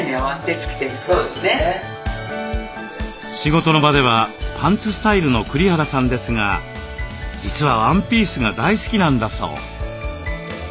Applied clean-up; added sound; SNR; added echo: none; none; none; none.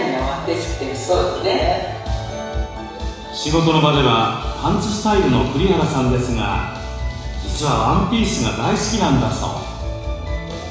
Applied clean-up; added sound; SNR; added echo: none; none; none; reverberation time 1.0 s.